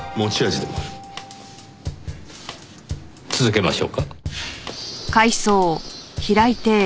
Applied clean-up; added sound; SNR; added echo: none; Drum / Drum kit; 13 dB; none.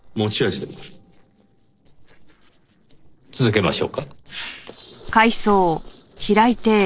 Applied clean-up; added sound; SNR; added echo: neural separator model SepFormer DNS4.